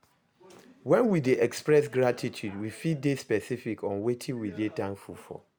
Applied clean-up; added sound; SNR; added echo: none; none; none; none.